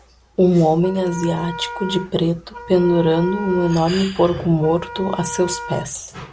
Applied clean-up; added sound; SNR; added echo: none; Wind instrument, woodwind instrument; 13 dB; none.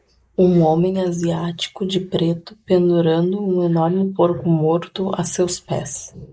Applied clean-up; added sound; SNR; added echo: neural mask model Resemble Enhance denoiser.